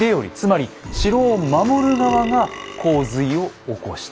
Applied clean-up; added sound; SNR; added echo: none; Burping, eructation; 10 dB; none.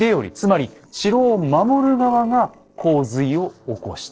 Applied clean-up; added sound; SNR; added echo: neural separator model SepFormer DNS4.